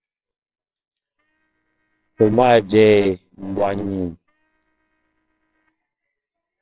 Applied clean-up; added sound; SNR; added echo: neural separator model SepFormer WHAMR!.